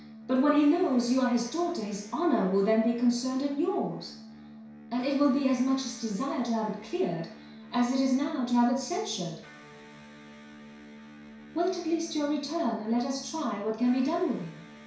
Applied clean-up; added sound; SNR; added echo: none; Electric guitar; 19 dB; reverberation time 0.6 s.